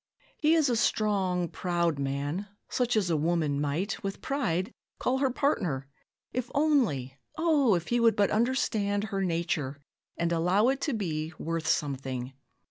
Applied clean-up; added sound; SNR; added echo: none; none; none; none.